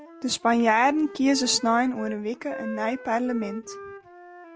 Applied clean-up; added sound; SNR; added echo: none; Wind instrument, woodwind instrument; 15 dB; none.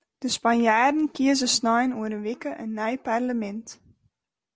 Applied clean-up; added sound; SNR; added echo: none; none; none; none.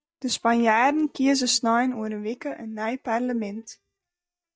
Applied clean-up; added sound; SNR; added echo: neural mask model DeepFilterNet 3.